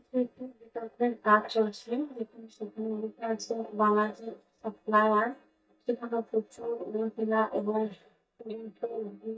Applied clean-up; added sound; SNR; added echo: neural mask model DeepFilterNet 3.